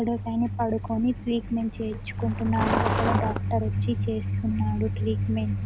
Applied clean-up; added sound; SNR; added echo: none; Truck; 0 dB; none.